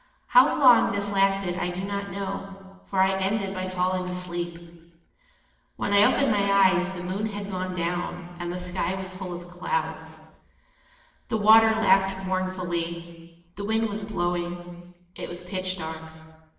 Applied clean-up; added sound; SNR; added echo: none; none; none; reverberation time 1.3 s.